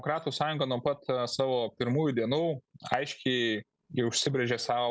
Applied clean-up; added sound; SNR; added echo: none; none; none; none.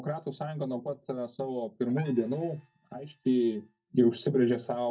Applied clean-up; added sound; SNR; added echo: neural mask model DeepFilterNet 3.